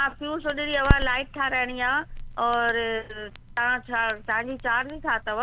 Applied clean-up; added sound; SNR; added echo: none; Crackle; 5 dB; none.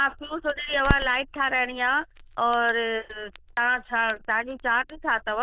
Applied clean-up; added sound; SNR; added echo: neural diffusion model UNIVERSE++.